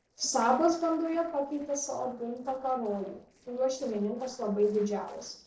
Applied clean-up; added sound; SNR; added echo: neural separator model SepFormer DNS4.